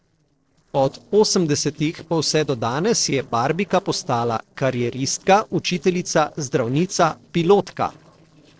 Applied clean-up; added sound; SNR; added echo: neural separator model SepFormer DNS4.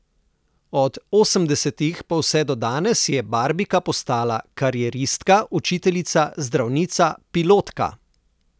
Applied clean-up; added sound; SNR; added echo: none; none; none; none.